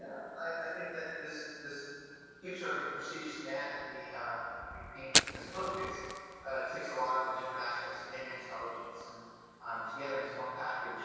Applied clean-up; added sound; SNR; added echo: none; Fire; 3 dB; reverberation time 2.2 s.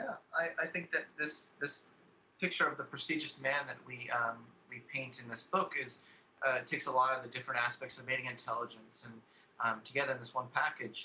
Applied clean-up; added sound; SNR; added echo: none; none; none; none.